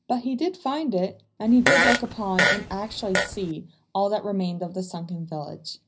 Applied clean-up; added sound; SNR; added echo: none; Fart; -2 dB; reverberation time 0.4 s.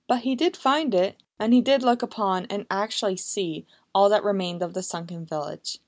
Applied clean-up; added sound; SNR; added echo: none; none; none; none.